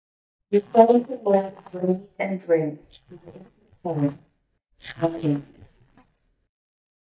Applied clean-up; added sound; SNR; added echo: neural mask model DeepFilterNet 3.